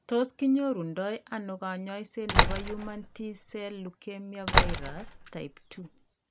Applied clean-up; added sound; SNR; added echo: none; Slam; -4 dB; none.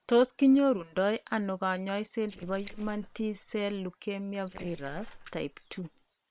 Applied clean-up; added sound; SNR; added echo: neural separator model SepFormer WHAM!.